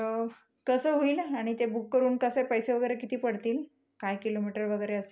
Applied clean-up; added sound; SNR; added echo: none; none; none; none.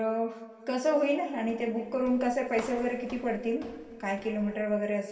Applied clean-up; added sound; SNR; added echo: none; Walk, footsteps; 20 dB; reverberation time 2.2 s.